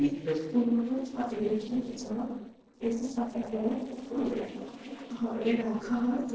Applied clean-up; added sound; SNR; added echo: neural separator model SepFormer DNS4.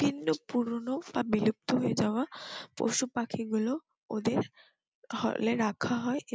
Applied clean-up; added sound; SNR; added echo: none; none; none; none.